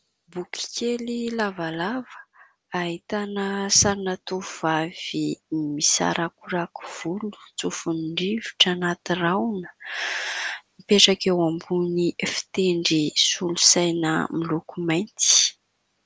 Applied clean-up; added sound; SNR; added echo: none; none; none; none.